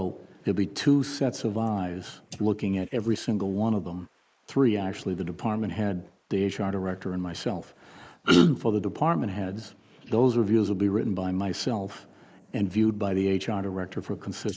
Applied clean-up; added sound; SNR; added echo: neural mask model Resemble Enhance denoiser.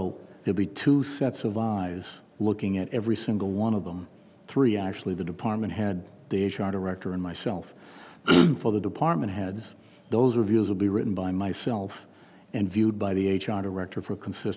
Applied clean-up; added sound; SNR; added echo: none; none; none; none.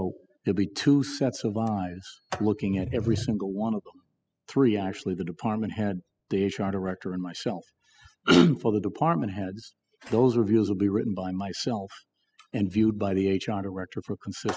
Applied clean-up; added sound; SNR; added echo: classical method spectral subtraction.